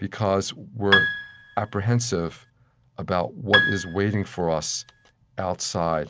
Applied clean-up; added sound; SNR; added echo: none; Piano; 0 dB; none.